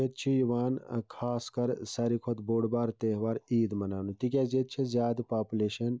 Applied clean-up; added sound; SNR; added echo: none; none; none; none.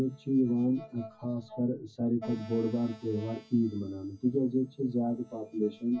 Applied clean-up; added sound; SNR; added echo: classical method WPE with log-MMSE.